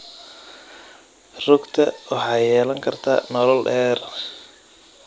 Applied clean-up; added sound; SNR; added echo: none; none; none; none.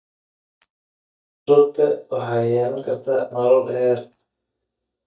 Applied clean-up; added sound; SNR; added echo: neural mask model DeepFilterNet 3.